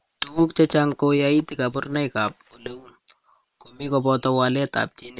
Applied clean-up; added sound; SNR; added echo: neural separator model SepFormer WHAM!.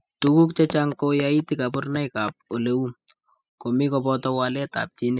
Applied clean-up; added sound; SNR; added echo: classical method spectral subtraction.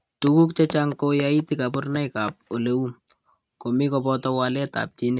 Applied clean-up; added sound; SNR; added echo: neural mask model RNNoise.